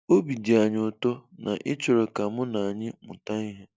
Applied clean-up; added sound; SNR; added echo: none; none; none; none.